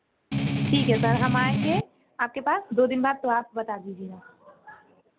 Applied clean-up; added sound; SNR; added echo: none; Strum; -3 dB; none.